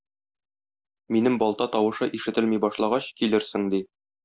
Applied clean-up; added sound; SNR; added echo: none; none; none; none.